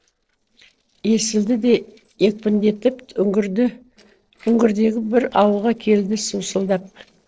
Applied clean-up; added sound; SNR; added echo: neural separator model SepFormer DNS4.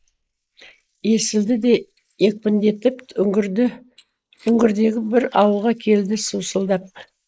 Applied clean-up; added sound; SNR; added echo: neural mask model Resemble Enhance denoiser.